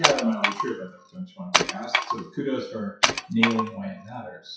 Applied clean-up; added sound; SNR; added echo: classical method WPE with log-MMSE.